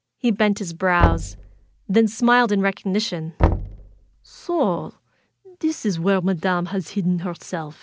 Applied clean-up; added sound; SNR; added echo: none; Knock; 4 dB; none.